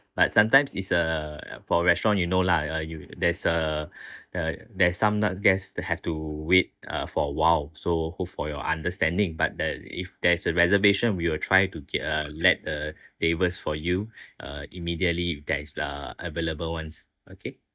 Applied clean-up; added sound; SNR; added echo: neural mask model DeepFilterNet 3.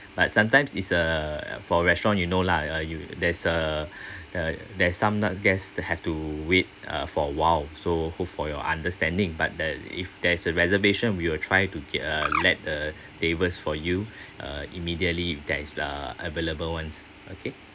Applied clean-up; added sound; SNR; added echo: none; Bird; 11 dB; none.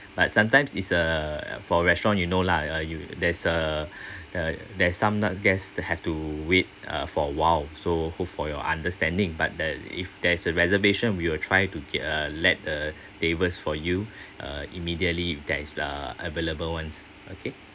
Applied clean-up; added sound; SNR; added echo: none; none; none; none.